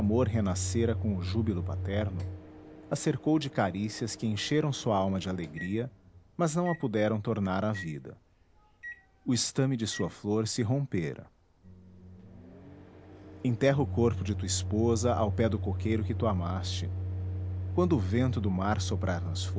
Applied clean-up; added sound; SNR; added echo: none; Microwave oven; 6 dB; none.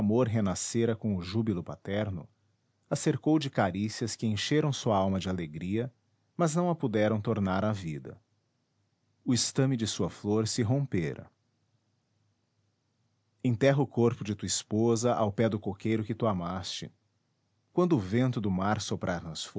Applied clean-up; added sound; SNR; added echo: none; none; none; none.